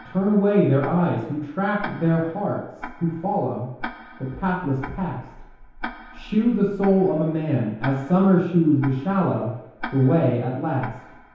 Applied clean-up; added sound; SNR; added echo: none; Tick-tock; 17 dB; reverberation time 0.8 s.